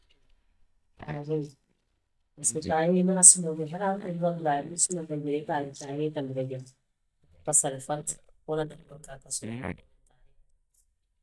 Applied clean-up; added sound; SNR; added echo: neural mask model DeepFilterNet 3.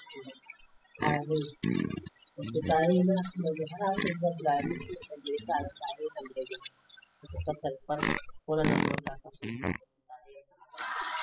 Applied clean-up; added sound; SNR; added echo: classical method spectral subtraction.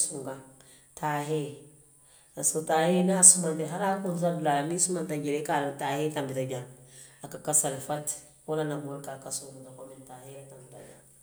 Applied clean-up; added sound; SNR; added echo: none; none; none; none.